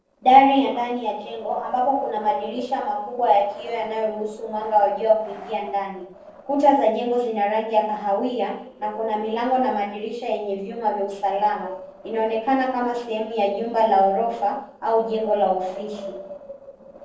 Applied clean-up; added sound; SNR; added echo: neural separator model SepFormer DNS4.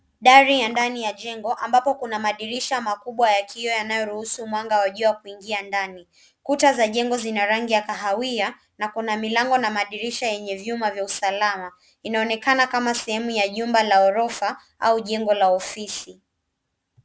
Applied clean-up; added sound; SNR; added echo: none; none; none; none.